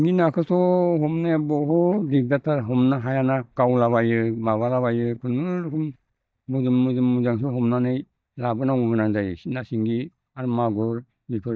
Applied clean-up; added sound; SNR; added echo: neural mask model DeepFilterNet 3.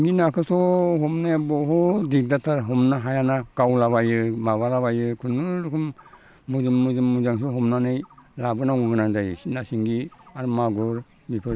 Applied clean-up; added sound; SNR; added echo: none; none; none; none.